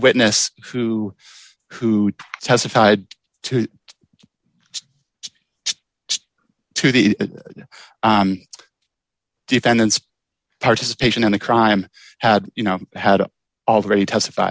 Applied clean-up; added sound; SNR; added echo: none; none; none; none.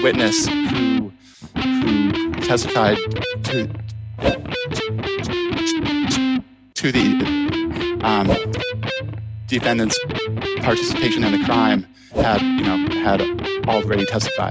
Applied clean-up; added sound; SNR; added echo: none; Whoosh, swoosh, swish + Electric guitar; -2 dB; none.